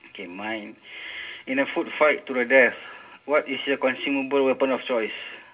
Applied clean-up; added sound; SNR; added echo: none; none; none; reverberation time 0.2 s.